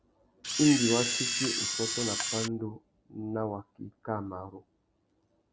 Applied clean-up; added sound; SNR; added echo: none; Camera; -1 dB; none.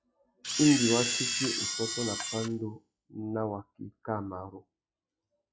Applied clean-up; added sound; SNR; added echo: classical method log-MMSE.